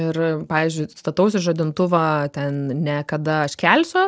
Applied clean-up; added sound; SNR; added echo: none; none; none; none.